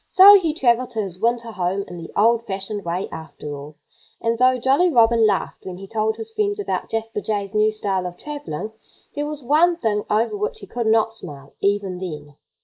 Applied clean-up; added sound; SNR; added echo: neural mask model Resemble Enhance denoiser.